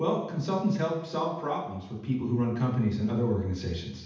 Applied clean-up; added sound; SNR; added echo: none; none; none; reverberation time 0.8 s.